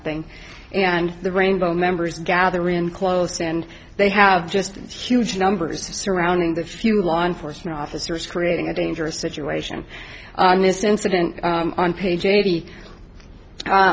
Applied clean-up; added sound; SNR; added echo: none; none; none; none.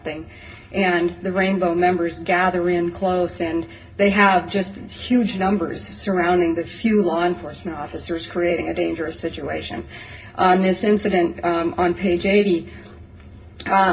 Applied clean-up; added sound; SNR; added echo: none; none; none; reverberation time 0.4 s.